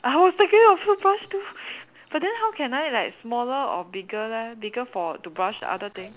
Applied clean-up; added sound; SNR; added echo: none; none; none; none.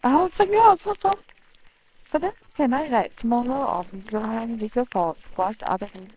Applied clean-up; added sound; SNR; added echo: neural separator model SepFormer WHAMR!.